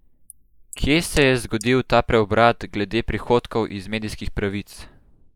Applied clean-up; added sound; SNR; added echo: neural mask model Resemble Enhance denoiser.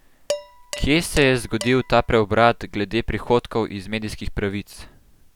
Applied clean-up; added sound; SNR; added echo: none; Dishes, pots, and pans; 15 dB; none.